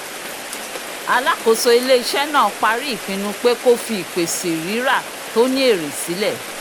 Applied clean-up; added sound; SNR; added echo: none; Rain; 11 dB; none.